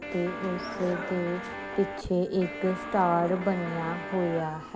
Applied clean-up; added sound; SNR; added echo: none; Guitar; 8 dB; none.